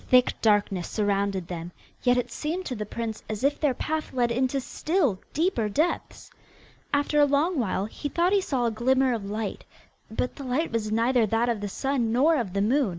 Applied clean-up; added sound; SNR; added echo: none; none; none; none.